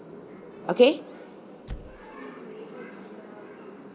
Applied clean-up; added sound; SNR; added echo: none; Squeak / Slam; 17 dB; none.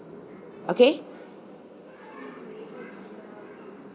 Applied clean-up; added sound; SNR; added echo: none; none; none; none.